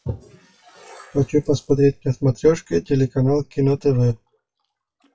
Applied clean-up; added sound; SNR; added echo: classical method WPE with log-MMSE.